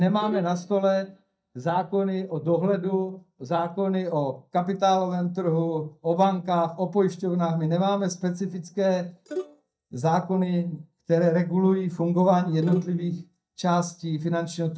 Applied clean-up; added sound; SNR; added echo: neural mask model DeepFilterNet 3.